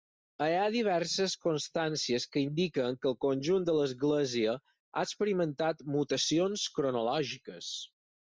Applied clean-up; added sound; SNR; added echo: none; none; none; none.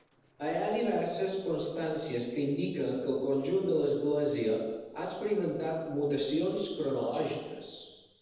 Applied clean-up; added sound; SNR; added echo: neural separator model SepFormer DNS4.